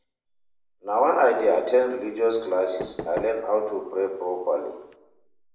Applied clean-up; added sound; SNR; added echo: none; Knock / Wood; 16 dB; reverberation time 0.8 s.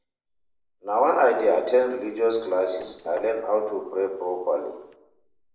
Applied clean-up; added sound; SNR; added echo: neural separator model SepFormer DNS4.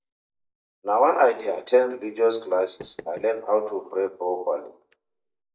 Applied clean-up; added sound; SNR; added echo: neural mask model DeepFilterNet 3.